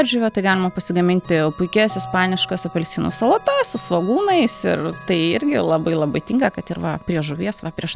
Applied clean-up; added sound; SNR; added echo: none; Chime / Clock; 19 dB; none.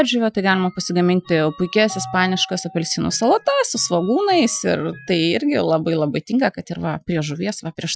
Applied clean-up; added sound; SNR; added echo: classical method Wiener filter.